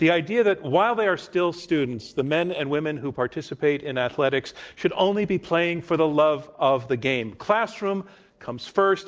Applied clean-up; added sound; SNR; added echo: neural separator model SepFormer DNS4.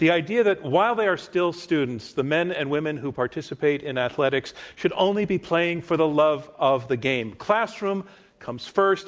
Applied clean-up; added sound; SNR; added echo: none; none; none; none.